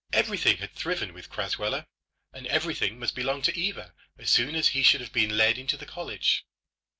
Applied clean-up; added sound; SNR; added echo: none; none; none; none.